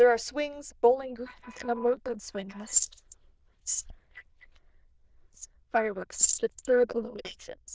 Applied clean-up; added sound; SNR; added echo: neural diffusion model UNIVERSE++.